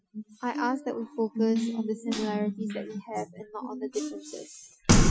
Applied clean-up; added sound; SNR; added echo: classical method Wiener filter.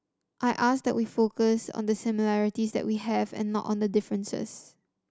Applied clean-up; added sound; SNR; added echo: none; none; none; none.